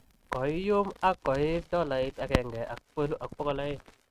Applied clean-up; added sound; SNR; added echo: neural mask model RNNoise.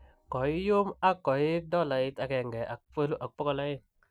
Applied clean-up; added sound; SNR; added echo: none; none; none; none.